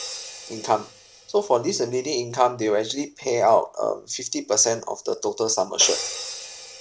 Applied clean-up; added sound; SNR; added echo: none; Crash cymbal; 14 dB; none.